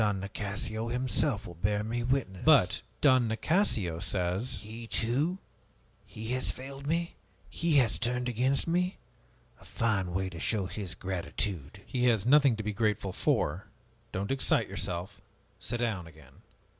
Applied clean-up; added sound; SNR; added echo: none; none; none; none.